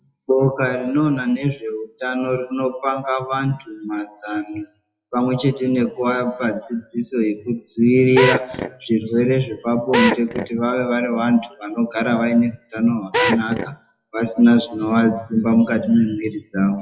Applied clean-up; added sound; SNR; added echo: classical method WPE with log-MMSE.